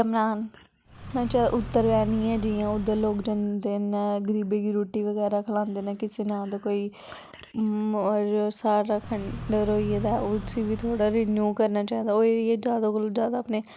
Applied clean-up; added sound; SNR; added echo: none; Car; 11 dB; none.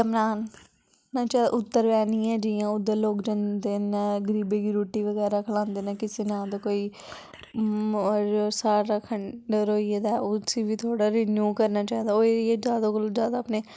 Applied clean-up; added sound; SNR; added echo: none; none; none; none.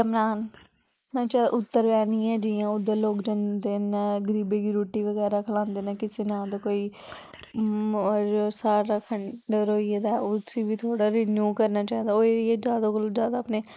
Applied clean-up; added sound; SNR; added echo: neural mask model Resemble Enhance denoiser.